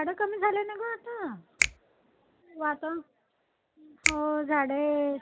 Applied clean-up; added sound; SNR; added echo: none; Finger snapping; 3 dB; none.